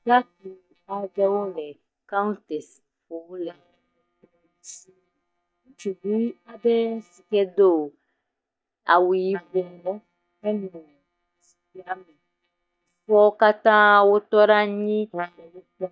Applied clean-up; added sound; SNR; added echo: neural mask model DeepFilterNet 3.